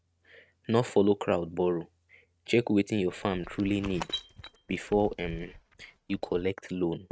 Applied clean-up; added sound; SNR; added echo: neural mask model RNNoise.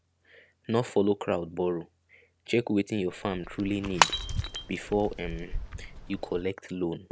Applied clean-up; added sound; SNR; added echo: none; Shatter / Crushing; 2 dB; none.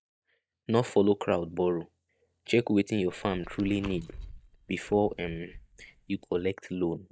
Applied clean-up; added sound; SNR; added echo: neural mask model DeepFilterNet 3.